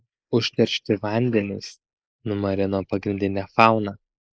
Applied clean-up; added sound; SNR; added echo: neural mask model Resemble Enhance denoiser.